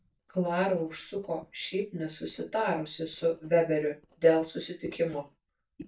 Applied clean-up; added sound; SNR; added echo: neural mask model DeepFilterNet 3.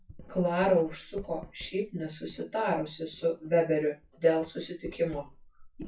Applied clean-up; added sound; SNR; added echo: classical method WPE with log-MMSE.